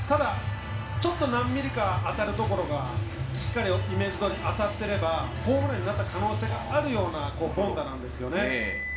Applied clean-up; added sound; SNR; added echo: none; Microwave oven; 16 dB; reverberation time 0.5 s.